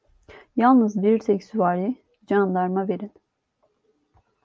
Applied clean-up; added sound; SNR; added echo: none; none; none; none.